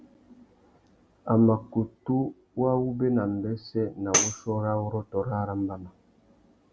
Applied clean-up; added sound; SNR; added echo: none; Tambourine; 3 dB; none.